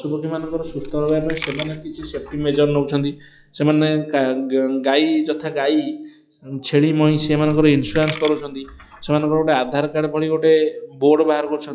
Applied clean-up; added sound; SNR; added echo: classical method log-MMSE.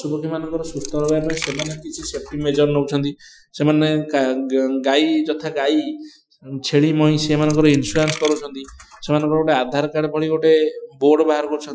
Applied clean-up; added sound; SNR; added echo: classical method Wiener filter.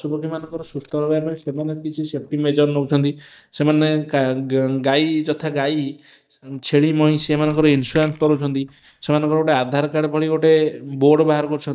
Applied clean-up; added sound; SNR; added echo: neural mask model DeepFilterNet 3.